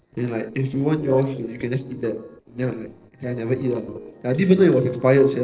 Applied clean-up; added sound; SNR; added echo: neural separator model SepFormer DNS4.